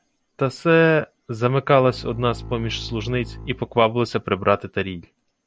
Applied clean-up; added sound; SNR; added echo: none; Bowed string instrument; 15 dB; none.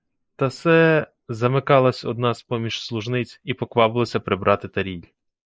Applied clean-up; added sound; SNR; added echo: neural mask model Resemble Enhance denoiser.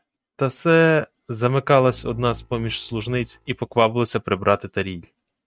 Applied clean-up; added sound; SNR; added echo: neural mask model RNNoise.